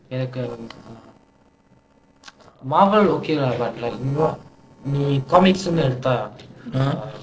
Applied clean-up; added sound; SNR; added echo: neural separator model SepFormer DNS4.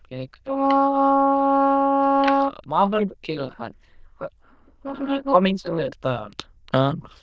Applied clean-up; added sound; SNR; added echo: neural diffusion model UNIVERSE++.